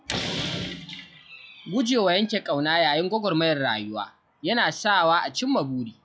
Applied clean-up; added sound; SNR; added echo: classical method log-MMSE.